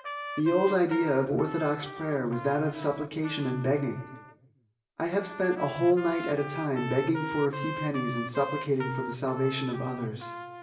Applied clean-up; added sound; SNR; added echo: none; Trumpet; 10 dB; reverberation time 0.8 s.